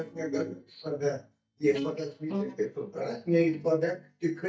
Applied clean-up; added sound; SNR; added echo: neural mask model DeepFilterNet 3.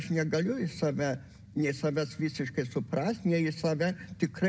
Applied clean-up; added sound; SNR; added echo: none; none; none; none.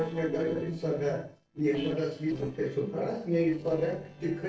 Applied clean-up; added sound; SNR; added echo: neural separator model SepFormer DNS4.